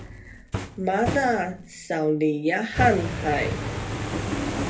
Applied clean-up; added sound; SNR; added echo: none; Fire; 4 dB; reverberation time 0.3 s.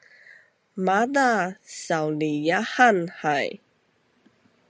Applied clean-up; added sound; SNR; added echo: none; none; none; none.